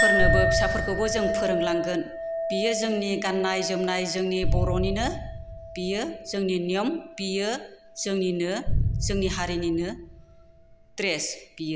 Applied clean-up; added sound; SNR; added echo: none; Chink, clink + Boom; 0 dB; none.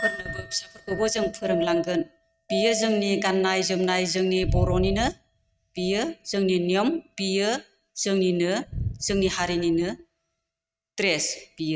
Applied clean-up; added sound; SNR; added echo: neural mask model RNNoise.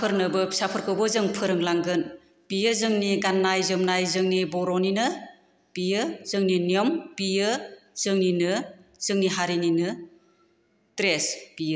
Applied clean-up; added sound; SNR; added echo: none; none; none; none.